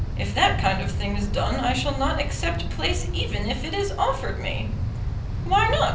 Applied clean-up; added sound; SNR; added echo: none; Wind; 1 dB; reverberation time 0.6 s.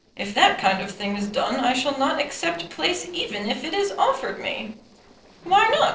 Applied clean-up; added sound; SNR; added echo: neural separator model SepFormer DNS4.